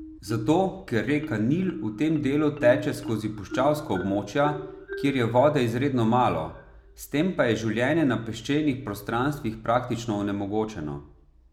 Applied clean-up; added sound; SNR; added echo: none; Marimba, xylophone; 14 dB; none.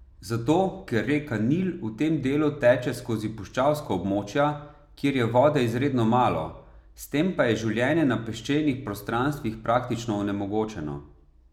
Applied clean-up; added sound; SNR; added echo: none; none; none; none.